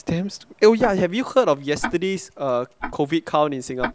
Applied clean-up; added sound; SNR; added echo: none; Tick-tock; 14 dB; none.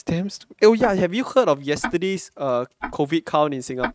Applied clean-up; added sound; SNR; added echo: neural mask model RNNoise.